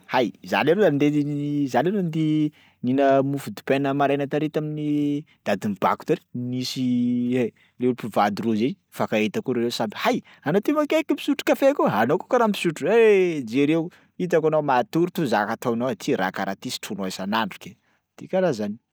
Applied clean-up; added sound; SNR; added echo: none; none; none; none.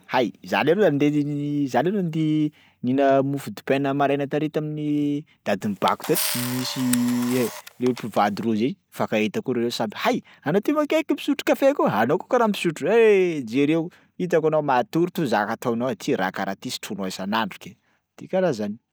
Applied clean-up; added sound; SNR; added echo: none; Camera; 9 dB; none.